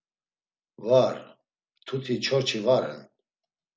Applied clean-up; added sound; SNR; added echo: none; none; none; none.